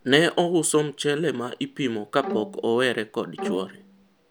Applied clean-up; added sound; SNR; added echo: none; Bowed string instrument; 10 dB; none.